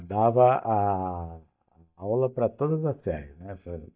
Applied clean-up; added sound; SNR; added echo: neural mask model DeepFilterNet 3.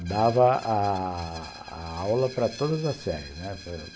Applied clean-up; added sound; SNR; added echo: none; Screech; 18 dB; none.